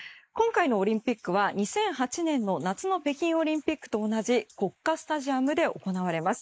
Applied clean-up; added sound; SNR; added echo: neural mask model Resemble Enhance denoiser.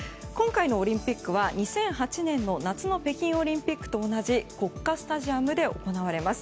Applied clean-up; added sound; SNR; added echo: none; none; none; none.